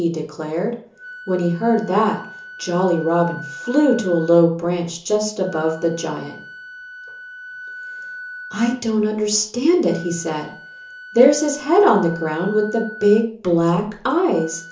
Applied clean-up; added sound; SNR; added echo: none; Wind instrument, woodwind instrument; 17 dB; reverberation time 0.8 s.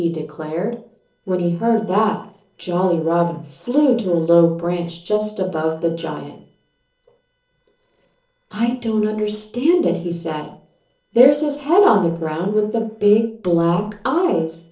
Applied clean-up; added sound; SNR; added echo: neural separator model SepFormer DNS4.